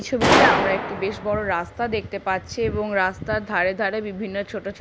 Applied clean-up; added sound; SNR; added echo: none; Gunshot, gunfire; 2 dB; none.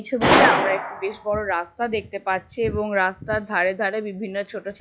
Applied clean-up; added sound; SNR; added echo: classical method log-MMSE.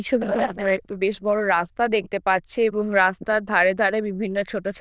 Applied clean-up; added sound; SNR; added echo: neural diffusion model UNIVERSE++.